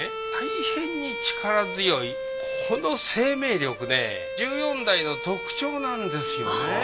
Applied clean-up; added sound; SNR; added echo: none; Bowed string instrument; 5 dB; none.